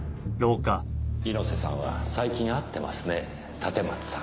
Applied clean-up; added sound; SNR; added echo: none; none; none; none.